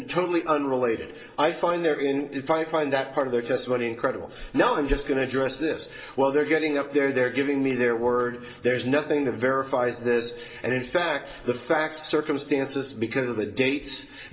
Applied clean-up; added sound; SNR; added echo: neural separator model SepFormer DNS4.